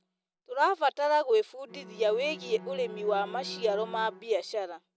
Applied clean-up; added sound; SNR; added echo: none; Bowed string instrument; 17 dB; none.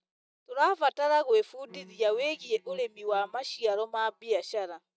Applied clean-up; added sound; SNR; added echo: neural mask model DeepFilterNet 3.